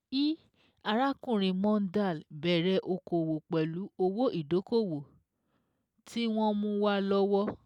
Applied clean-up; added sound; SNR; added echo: none; none; none; none.